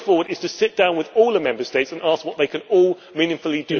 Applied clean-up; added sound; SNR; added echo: none; none; none; none.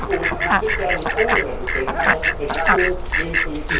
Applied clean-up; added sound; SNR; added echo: none; Fowl; -5 dB; reverberation time 0.6 s.